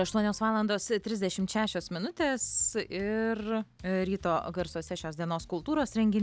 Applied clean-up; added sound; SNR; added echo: none; none; none; none.